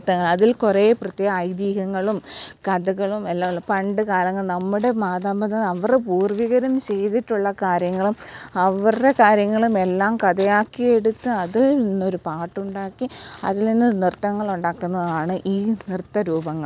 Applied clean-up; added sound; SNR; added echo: none; none; none; none.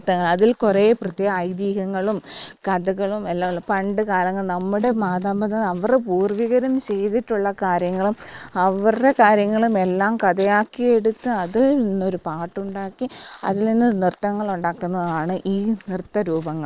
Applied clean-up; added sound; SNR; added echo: neural mask model Resemble Enhance denoiser.